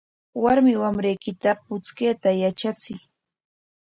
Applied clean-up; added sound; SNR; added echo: none; none; none; none.